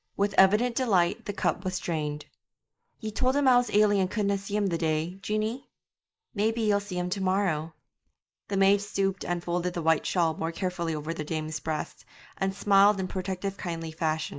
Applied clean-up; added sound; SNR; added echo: neural mask model Resemble Enhance denoiser.